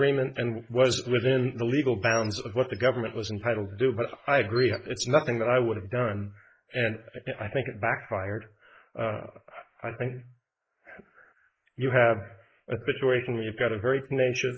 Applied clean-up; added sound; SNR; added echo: neural mask model Resemble Enhance denoiser.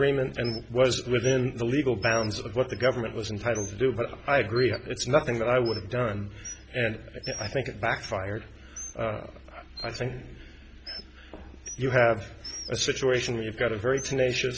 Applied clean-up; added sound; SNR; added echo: none; Bird; 18 dB; none.